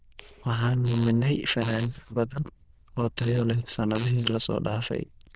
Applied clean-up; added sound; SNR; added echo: neural diffusion model UNIVERSE++.